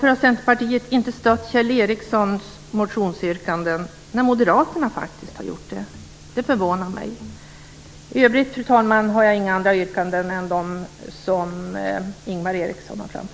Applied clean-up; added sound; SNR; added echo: none; none; none; none.